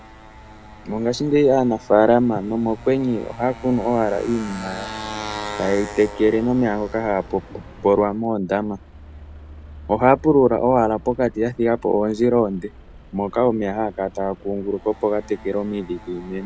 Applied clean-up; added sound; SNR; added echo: none; Motorcycle; 16 dB; none.